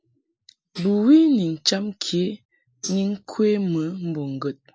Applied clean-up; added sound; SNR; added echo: neural mask model Resemble Enhance denoiser.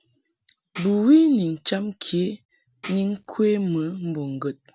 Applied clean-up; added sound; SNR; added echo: none; Tambourine; 5 dB; none.